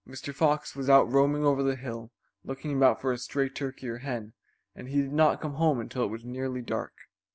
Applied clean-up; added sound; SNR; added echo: none; none; none; none.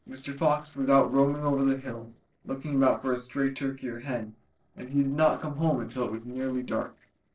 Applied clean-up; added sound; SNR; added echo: neural separator model SepFormer DNS4.